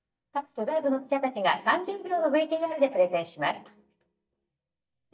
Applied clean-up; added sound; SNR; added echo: neural mask model DeepFilterNet 3.